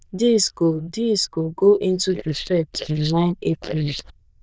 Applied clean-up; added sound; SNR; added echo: neural diffusion model UNIVERSE++.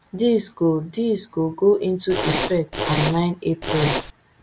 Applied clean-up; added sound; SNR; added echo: none; Zipper (clothing); 1 dB; none.